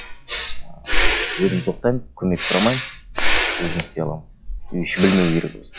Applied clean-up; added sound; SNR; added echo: classical method log-MMSE.